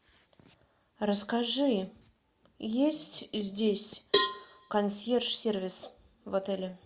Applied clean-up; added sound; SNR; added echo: none; Cowbell; 2 dB; none.